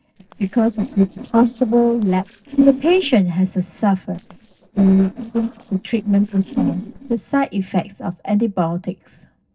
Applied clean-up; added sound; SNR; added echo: neural separator model SepFormer DNS4.